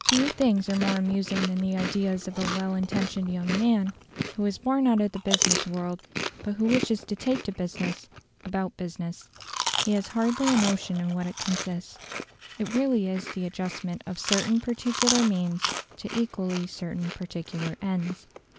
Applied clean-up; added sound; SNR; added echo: none; Chewing, mastication; 6 dB; none.